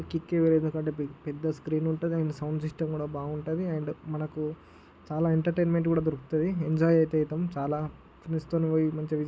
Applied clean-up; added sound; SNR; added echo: none; none; none; none.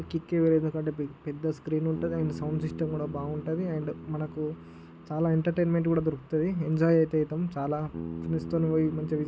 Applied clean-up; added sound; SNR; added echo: none; Bass guitar; 13 dB; none.